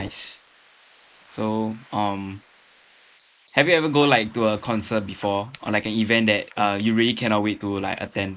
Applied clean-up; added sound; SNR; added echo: neural mask model Resemble Enhance denoiser.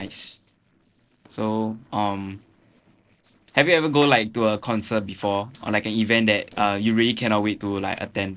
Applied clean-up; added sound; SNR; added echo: neural separator model SepFormer DNS4.